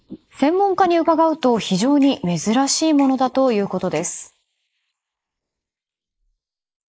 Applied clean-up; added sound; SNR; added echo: neural mask model Resemble Enhance denoiser.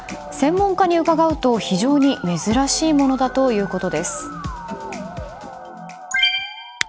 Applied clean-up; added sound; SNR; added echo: none; Musical instrument; 16 dB; none.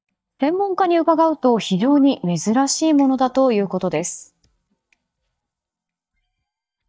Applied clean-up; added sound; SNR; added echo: neural mask model DeepFilterNet 3.